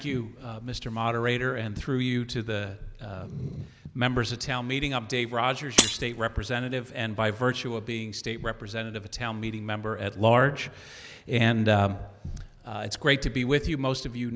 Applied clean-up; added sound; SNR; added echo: none; Shatter; 1 dB; none.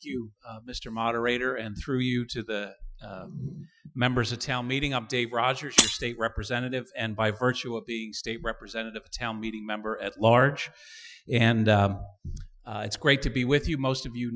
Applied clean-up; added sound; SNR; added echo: classical method Wiener filter.